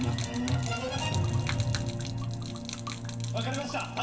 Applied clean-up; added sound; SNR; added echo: none; Gurgling / Liquid; 10 dB; reverberation time 0.2 s.